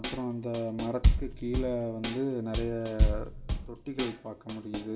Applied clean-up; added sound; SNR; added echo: none; Bass drum / Snare drum / Drum kit; -3 dB; reverberation time 1.0 s.